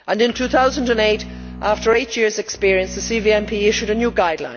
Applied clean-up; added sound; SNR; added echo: none; Bowed string instrument; 15 dB; none.